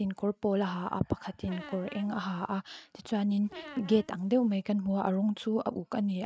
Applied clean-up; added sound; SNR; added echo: neural mask model RNNoise.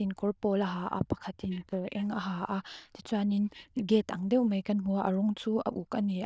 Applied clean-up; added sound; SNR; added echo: neural diffusion model UNIVERSE++.